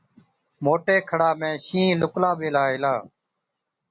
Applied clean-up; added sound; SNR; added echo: none; none; none; none.